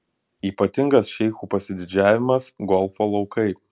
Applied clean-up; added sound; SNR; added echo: none; none; none; none.